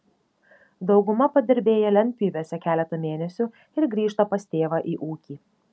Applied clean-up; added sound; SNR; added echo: none; none; none; none.